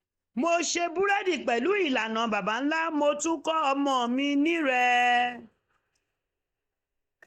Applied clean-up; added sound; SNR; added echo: neural mask model DeepFilterNet 3.